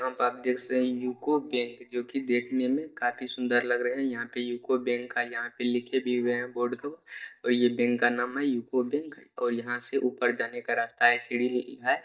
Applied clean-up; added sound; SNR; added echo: neural mask model DeepFilterNet 3.